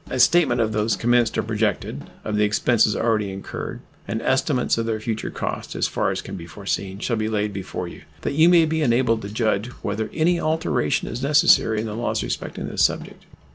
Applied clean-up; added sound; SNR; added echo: none; Drum kit; 19 dB; none.